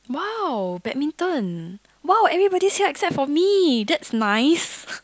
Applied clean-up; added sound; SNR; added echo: none; none; none; none.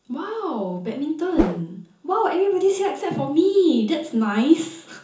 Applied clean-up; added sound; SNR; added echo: none; Whoosh, swoosh, swish; 1 dB; reverberation time 0.7 s.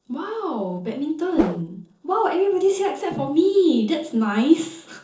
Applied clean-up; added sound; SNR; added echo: neural separator model SepFormer DNS4.